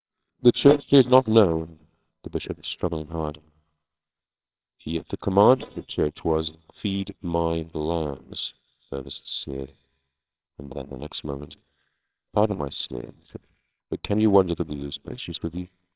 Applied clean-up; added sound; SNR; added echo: neural separator model SepFormer WHAMR!.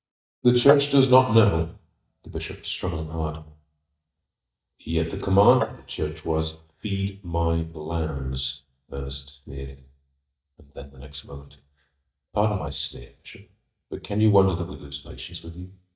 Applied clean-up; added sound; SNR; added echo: neural mask model DeepFilterNet 3.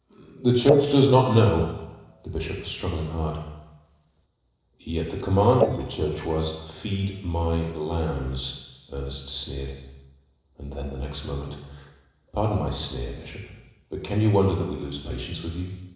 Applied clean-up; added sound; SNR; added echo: neural separator model SepFormer DNS4.